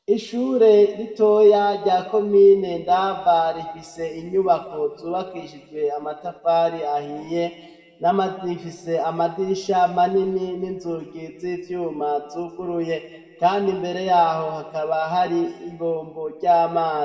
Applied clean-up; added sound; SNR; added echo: none; none; none; reverberation time 1.4 s.